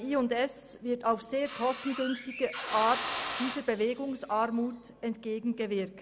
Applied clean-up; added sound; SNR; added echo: none; Drill; 8 dB; none.